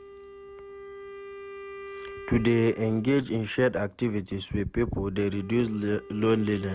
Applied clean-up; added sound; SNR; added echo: none; Wind instrument, woodwind instrument; 16 dB; none.